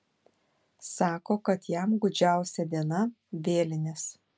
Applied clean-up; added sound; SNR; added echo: none; none; none; none.